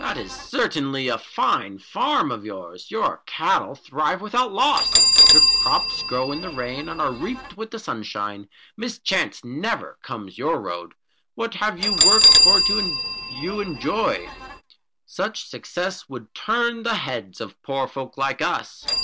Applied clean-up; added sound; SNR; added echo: none; Bell; -2 dB; none.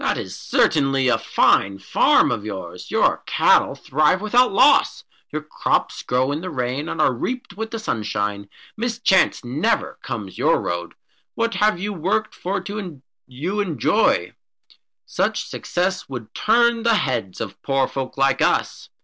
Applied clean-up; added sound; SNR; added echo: none; none; none; none.